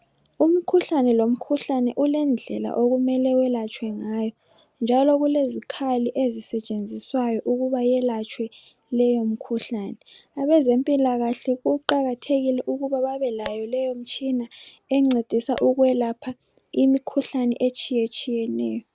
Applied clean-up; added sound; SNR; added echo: none; Tap / Glass; 13 dB; none.